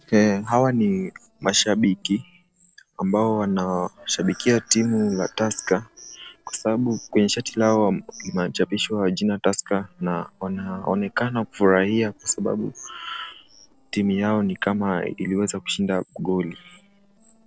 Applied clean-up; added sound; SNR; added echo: neural separator model SepFormer DNS4.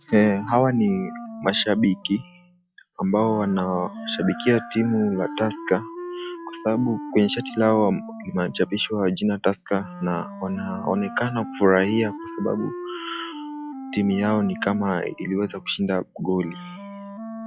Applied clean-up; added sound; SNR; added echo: classical method log-MMSE.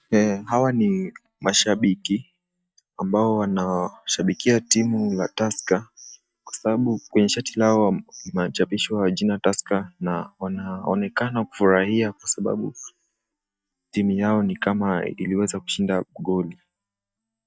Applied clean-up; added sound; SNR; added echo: neural mask model DeepFilterNet 3.